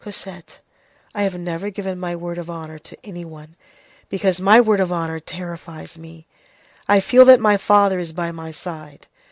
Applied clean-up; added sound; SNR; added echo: none; none; none; none.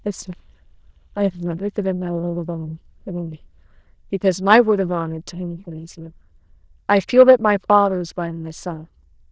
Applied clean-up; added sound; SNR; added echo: neural diffusion model UNIVERSE++.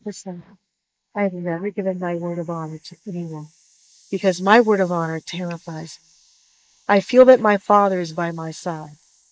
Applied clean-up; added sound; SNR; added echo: neural mask model Resemble Enhance denoiser.